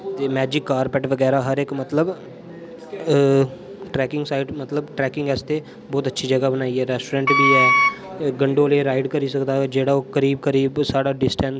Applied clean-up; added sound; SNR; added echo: none; Wind instrument, woodwind instrument; -3 dB; none.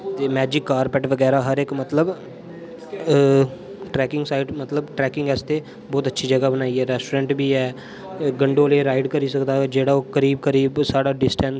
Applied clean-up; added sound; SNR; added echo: none; none; none; none.